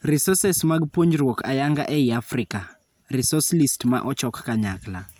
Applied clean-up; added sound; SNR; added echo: none; none; none; none.